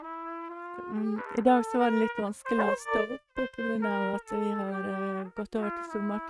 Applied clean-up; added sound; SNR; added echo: neural mask model RNNoise.